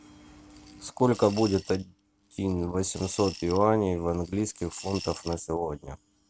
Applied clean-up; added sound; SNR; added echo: none; Coin (dropping) / Glass; 18 dB; none.